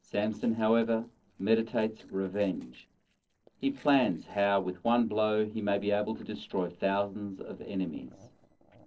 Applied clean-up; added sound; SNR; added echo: neural separator model SepFormer DNS4.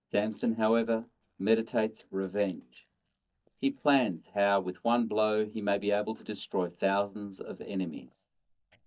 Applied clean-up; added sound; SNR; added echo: neural mask model DeepFilterNet 3.